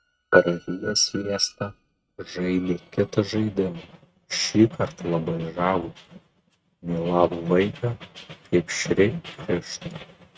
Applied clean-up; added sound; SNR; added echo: neural mask model RNNoise.